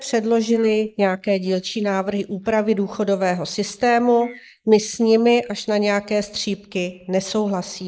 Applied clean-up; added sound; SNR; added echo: neural mask model Resemble Enhance denoiser.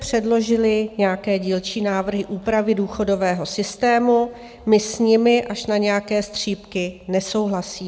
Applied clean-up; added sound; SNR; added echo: none; none; none; none.